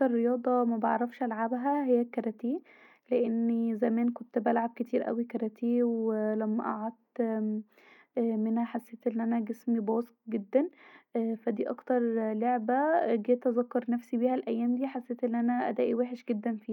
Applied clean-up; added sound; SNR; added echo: none; none; none; none.